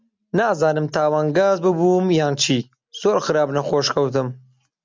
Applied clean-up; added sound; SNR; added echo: none; none; none; none.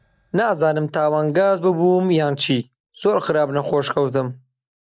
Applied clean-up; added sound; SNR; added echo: neural mask model DeepFilterNet 3.